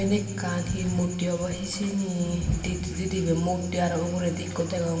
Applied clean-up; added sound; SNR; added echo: none; Truck; 10 dB; reverberation time 1.4 s.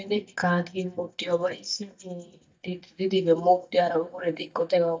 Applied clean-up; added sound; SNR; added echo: neural mask model DeepFilterNet 3.